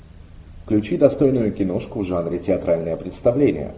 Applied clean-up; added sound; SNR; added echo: none; none; none; none.